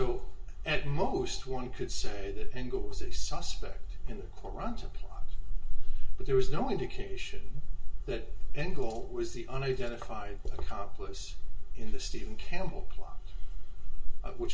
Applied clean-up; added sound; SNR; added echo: none; none; none; reverberation time 0.1 s.